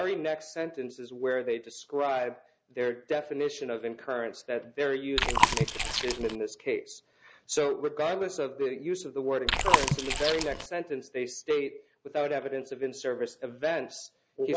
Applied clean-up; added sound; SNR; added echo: none; Chewing, mastication; -4 dB; none.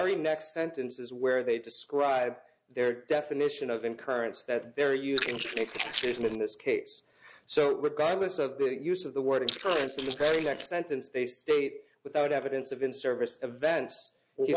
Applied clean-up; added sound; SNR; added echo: neural mask model Resemble Enhance denoiser.